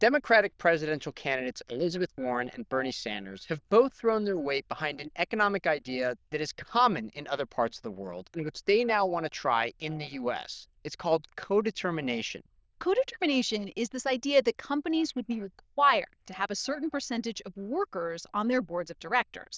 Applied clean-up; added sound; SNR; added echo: neural diffusion model UNIVERSE++.